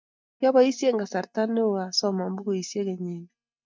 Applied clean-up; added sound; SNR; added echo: neural mask model DeepFilterNet 3.